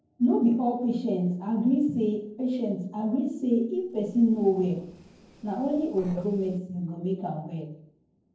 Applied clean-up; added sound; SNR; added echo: neural separator model SepFormer DNS4.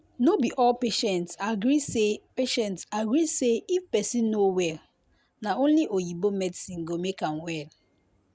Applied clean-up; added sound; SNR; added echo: none; none; none; none.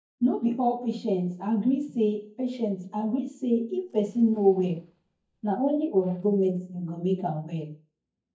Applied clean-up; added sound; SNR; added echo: neural mask model DeepFilterNet 3.